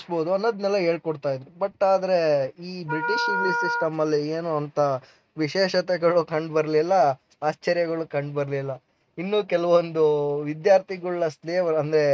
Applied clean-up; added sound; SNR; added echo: neural mask model RNNoise.